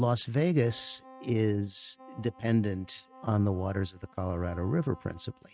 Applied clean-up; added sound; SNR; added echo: neural mask model RNNoise.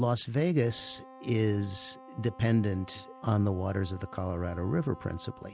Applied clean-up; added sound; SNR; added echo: none; Wind instrument, woodwind instrument; 20 dB; none.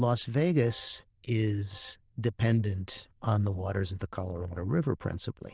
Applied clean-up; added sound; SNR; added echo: neural diffusion model UNIVERSE++.